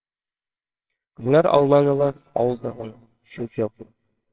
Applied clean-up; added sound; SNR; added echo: neural separator model SepFormer WHAMR!.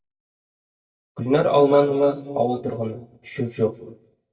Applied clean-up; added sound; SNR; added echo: neural mask model DeepFilterNet 3.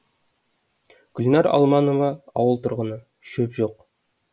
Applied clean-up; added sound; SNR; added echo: none; none; none; none.